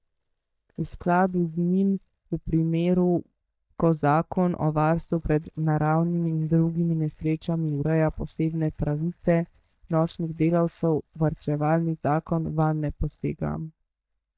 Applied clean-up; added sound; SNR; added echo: neural mask model DeepFilterNet 3.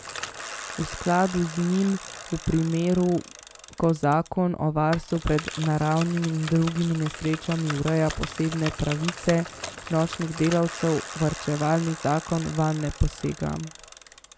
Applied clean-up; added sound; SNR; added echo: none; Bicycle; 13 dB; none.